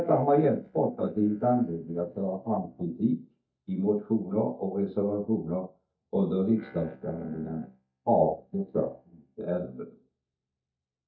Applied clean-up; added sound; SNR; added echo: neural mask model DeepFilterNet 3.